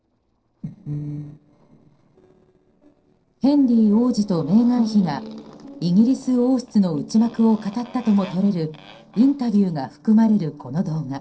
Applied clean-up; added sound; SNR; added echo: neural separator model SepFormer DNS4.